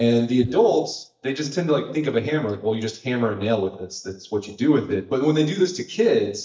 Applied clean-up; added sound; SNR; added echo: neural mask model DeepFilterNet 3.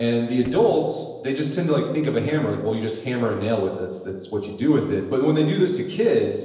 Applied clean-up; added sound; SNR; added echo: neural separator model SepFormer DNS4.